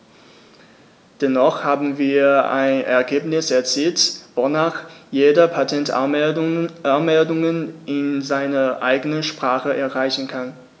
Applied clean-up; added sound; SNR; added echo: none; none; none; none.